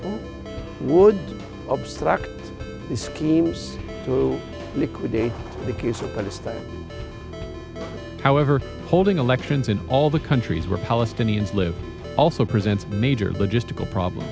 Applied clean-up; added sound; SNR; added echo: none; Ringtone; 17 dB; none.